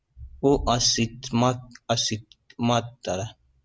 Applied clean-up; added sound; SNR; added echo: none; none; none; none.